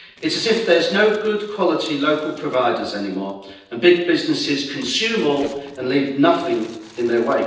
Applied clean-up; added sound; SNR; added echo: neural separator model SepFormer DNS4.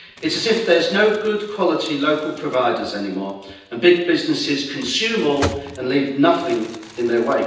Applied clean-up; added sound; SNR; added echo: none; Crumpling, crinkling; 17 dB; reverberation time 0.9 s.